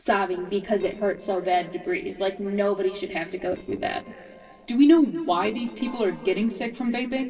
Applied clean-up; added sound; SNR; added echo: neural separator model SepFormer DNS4.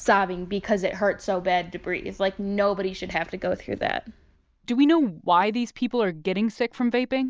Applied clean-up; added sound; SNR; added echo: none; none; none; none.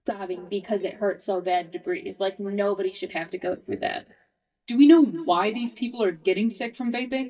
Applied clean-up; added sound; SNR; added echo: neural mask model DeepFilterNet 3.